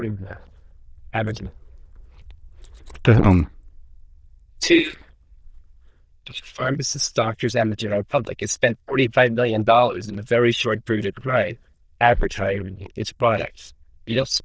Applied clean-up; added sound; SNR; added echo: neural diffusion model UNIVERSE++.